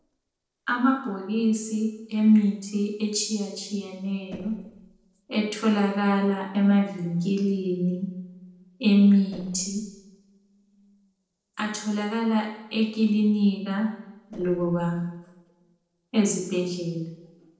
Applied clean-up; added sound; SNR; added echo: neural separator model SepFormer DNS4.